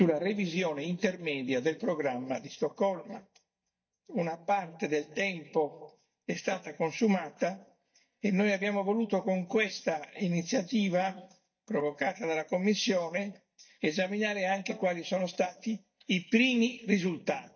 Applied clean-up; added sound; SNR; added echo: neural mask model DeepFilterNet 3.